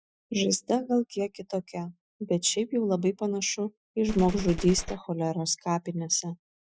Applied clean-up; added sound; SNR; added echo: classical method Wiener filter.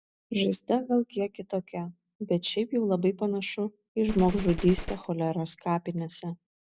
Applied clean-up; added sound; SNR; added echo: none; Gunshot, gunfire; 9 dB; none.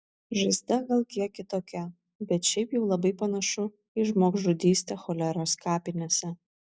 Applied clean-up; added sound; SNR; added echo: none; none; none; none.